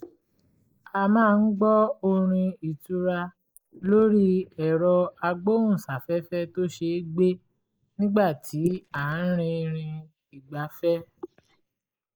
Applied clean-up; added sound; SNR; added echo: neural mask model Resemble Enhance denoiser.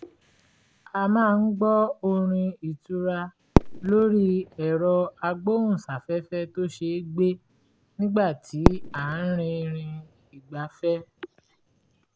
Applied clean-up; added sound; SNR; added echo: none; Fireworks; 6 dB; none.